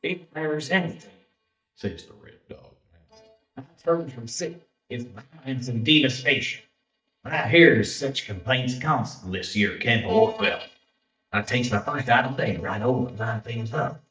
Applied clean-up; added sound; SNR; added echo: neural mask model DeepFilterNet 3.